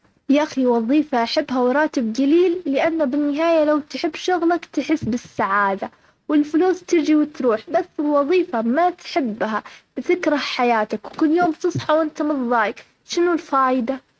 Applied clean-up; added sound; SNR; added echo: neural mask model RNNoise.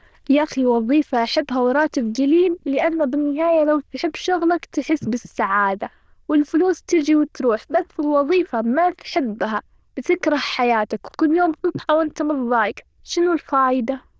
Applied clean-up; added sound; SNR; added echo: neural diffusion model UNIVERSE++.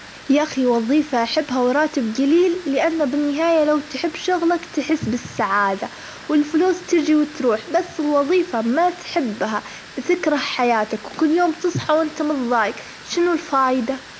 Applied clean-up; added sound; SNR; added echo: none; Water; 19 dB; none.